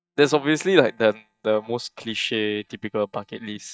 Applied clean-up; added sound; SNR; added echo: neural mask model DeepFilterNet 3.